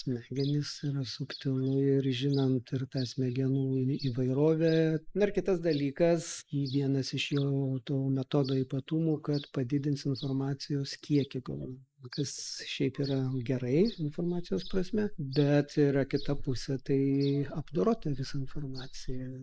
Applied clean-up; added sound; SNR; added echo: neural mask model Resemble Enhance denoiser.